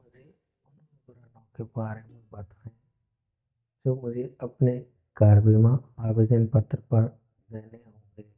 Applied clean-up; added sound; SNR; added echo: neural mask model DeepFilterNet 3.